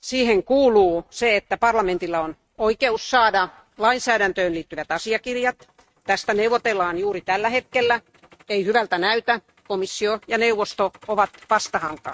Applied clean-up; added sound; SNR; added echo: neural mask model RNNoise.